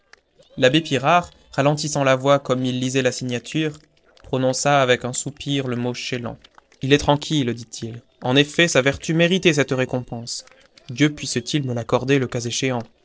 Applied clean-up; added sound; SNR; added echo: neural separator model SepFormer DNS4.